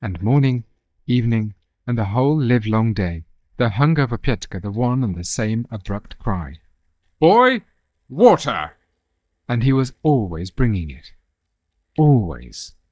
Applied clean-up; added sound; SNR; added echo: neural mask model DeepFilterNet 3.